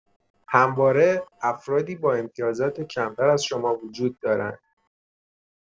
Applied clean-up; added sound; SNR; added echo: neural separator model SepFormer DNS4.